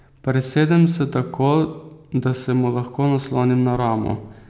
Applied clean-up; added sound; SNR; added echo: none; none; none; none.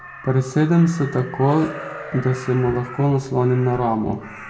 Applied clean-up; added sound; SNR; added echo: none; Crow; 16 dB; reverberation time 0.1 s.